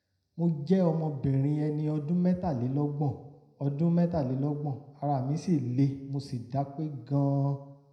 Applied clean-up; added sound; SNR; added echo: none; none; none; reverberation time 0.7 s.